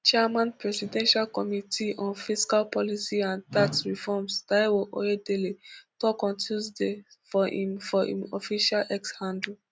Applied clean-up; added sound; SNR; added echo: none; none; none; none.